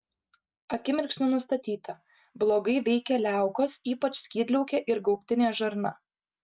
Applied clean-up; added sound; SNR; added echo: none; none; none; none.